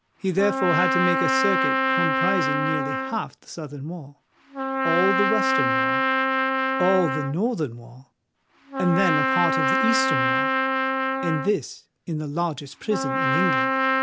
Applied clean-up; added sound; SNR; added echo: none; Trumpet; -3 dB; none.